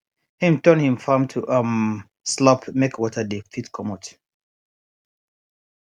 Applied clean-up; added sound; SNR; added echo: none; none; none; none.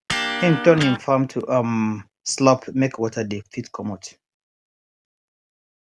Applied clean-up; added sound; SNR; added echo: none; Electric guitar; 7 dB; none.